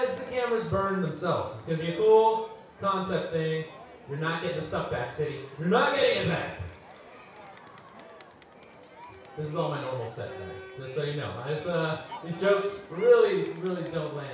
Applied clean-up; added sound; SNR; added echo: none; Crowd; 19 dB; reverberation time 0.6 s.